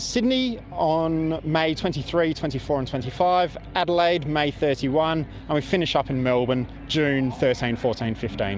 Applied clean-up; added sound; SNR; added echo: none; none; none; none.